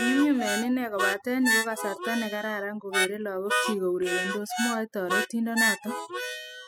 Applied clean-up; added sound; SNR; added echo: classical method spectral subtraction.